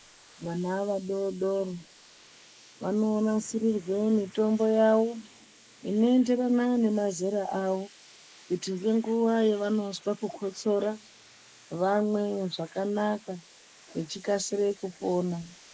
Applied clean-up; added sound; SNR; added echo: neural mask model Resemble Enhance denoiser.